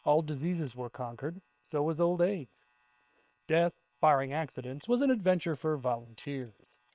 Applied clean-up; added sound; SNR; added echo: neural separator model SepFormer WHAM!.